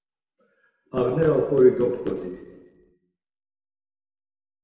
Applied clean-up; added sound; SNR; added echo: none; none; none; reverberation time 1.4 s.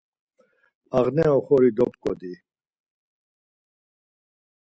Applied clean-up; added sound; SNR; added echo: none; none; none; none.